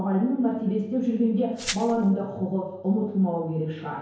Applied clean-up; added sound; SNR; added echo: none; Glass; 11 dB; reverberation time 1.0 s.